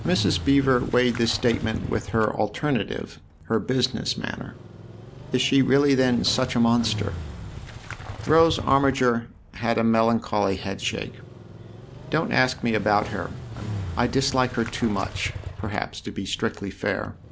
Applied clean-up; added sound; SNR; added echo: none; Motorcycle; 12 dB; none.